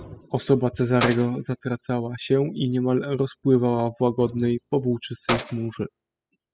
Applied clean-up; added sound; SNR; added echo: classical method spectral subtraction.